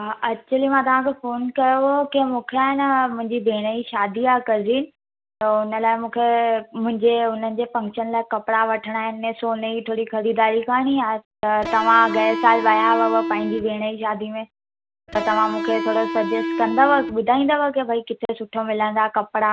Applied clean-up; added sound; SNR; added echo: none; Electric guitar; 5 dB; none.